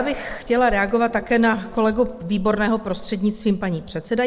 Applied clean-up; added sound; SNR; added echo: none; Bell; 16 dB; none.